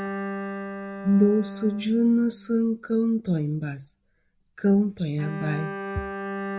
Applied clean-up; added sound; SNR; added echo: none; Bowed string instrument; 10 dB; none.